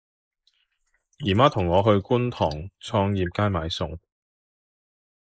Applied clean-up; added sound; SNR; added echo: neural mask model Resemble Enhance denoiser.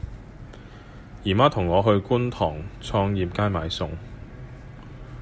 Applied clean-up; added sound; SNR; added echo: none; none; none; none.